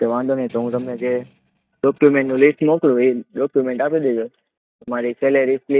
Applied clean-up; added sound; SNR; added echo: neural mask model DeepFilterNet 3.